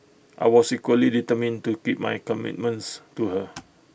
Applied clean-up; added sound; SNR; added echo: none; none; none; none.